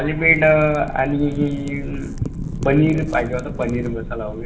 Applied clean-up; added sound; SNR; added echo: none; Wind / Fire; 8 dB; reverberation time 1.8 s.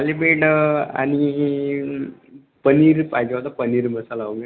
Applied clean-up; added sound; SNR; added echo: none; none; none; none.